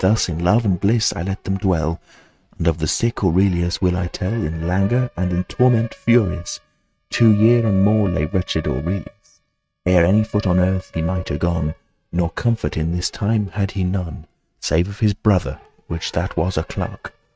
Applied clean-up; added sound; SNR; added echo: neural mask model RNNoise.